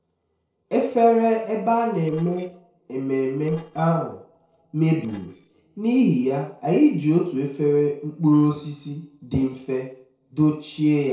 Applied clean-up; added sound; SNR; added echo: neural separator model SepFormer DNS4.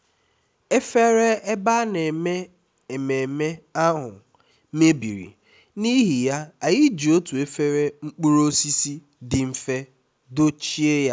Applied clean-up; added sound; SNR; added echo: none; none; none; none.